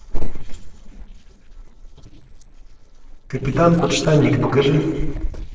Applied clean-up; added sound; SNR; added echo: neural separator model SepFormer DNS4.